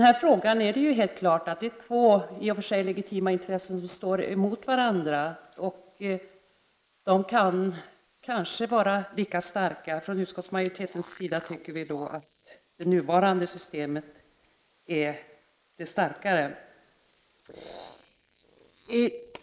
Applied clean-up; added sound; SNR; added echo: neural mask model Resemble Enhance denoiser.